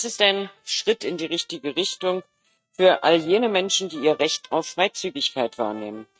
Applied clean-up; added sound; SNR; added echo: neural mask model RNNoise.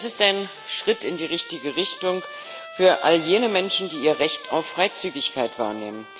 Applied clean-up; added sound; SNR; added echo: none; Trumpet; 17 dB; none.